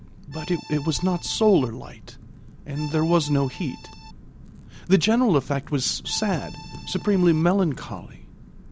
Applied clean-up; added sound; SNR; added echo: none; Accordion + Wind / Fire; 16 dB; none.